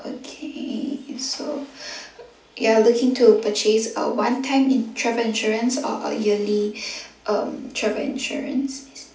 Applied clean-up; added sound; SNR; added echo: none; none; none; reverberation time 0.4 s.